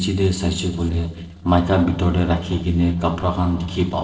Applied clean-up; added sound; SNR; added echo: neural separator model SepFormer DNS4.